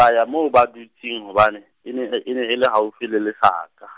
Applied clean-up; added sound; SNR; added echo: none; none; none; none.